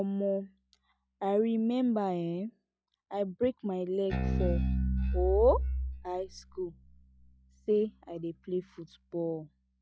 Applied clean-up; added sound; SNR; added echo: classical method log-MMSE.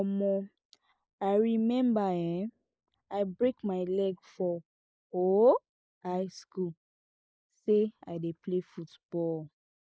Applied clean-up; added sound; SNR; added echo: neural mask model Resemble Enhance denoiser.